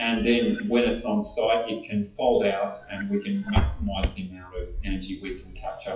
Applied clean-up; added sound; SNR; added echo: classical method WPE with log-MMSE.